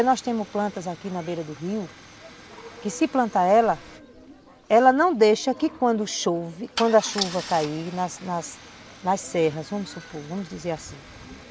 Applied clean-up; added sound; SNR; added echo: none; Idling / Engine starting / Car; 17 dB; none.